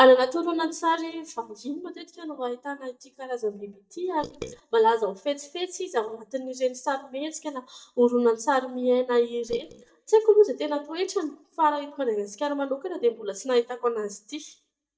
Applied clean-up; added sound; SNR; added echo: neural mask model DeepFilterNet 3.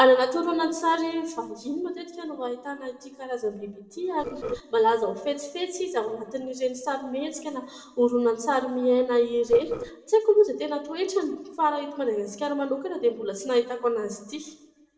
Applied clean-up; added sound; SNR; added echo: neural separator model SepFormer DNS4.